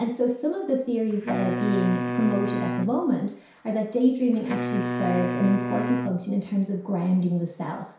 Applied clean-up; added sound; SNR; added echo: none; Wind instrument, woodwind instrument; 5 dB; reverberation time 0.6 s.